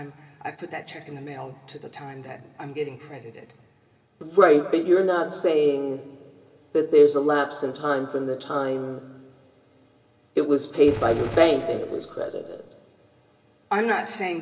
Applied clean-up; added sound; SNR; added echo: none; Gunshot, gunfire; 12 dB; reverberation time 2.1 s.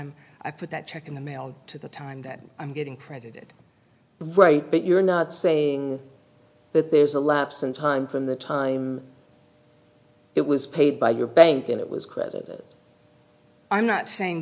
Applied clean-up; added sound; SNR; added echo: none; none; none; none.